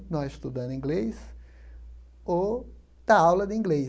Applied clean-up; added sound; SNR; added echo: none; none; none; none.